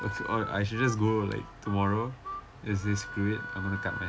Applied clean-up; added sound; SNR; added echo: none; Harmonica; 10 dB; none.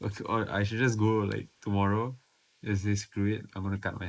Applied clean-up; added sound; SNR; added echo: neural mask model Resemble Enhance denoiser.